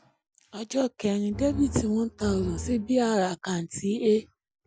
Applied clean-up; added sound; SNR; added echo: none; Bowed string instrument; 9 dB; none.